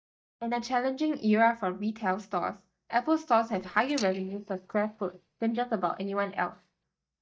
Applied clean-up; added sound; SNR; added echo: neural mask model DeepFilterNet 3.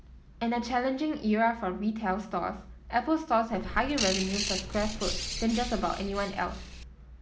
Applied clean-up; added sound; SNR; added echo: none; Bird; 5 dB; none.